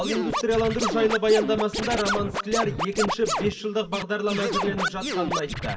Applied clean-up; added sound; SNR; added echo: none; Scratching (performance technique); 3 dB; reverberation time 1.6 s.